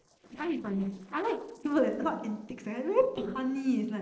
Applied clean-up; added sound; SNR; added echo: neural separator model SepFormer DNS4.